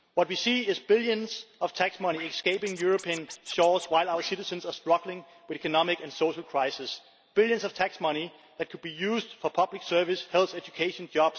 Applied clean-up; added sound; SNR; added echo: none; Scratching (performance technique); 18 dB; none.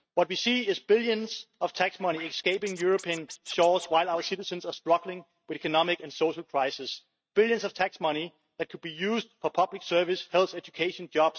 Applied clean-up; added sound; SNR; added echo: neural mask model RNNoise.